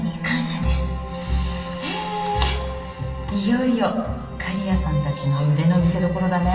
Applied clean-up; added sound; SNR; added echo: none; none; none; reverberation time 2.6 s.